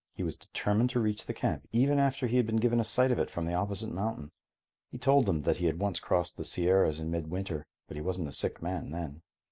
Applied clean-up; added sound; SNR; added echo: none; none; none; none.